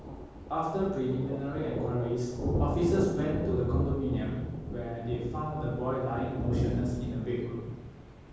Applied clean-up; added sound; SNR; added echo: none; Thunder; 2 dB; reverberation time 1.3 s.